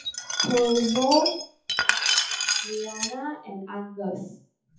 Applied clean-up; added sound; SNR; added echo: classical method WPE with log-MMSE.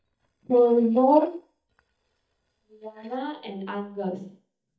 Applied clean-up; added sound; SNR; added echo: neural mask model DeepFilterNet 3.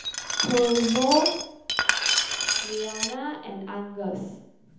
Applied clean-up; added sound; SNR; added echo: none; Glass; 1 dB; reverberation time 1.3 s.